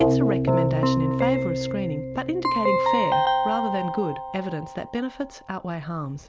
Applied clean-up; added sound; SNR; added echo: none; Keyboard (musical); -5 dB; none.